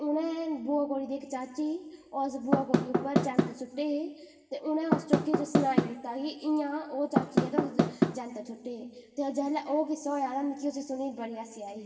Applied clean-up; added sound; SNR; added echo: none; Knock / Wood; -5 dB; reverberation time 1.2 s.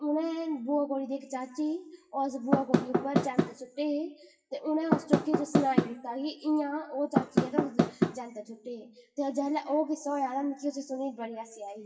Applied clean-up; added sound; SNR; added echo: classical method WPE with log-MMSE.